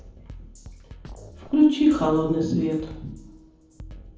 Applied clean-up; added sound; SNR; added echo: none; Drum kit; 17 dB; reverberation time 0.7 s.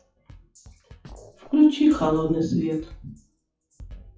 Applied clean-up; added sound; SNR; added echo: classical method WPE with log-MMSE.